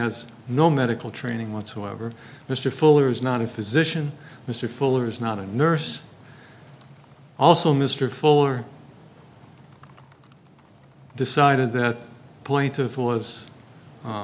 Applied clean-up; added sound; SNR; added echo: none; none; none; none.